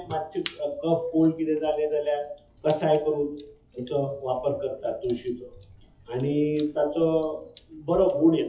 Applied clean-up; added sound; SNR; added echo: classical method WPE with log-MMSE.